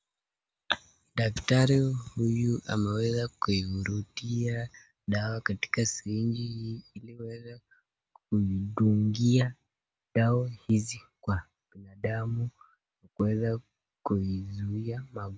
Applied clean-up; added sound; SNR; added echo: none; none; none; none.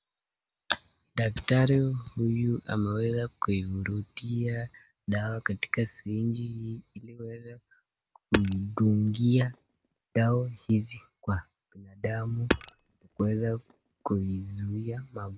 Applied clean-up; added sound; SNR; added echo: none; Hammer; 8 dB; none.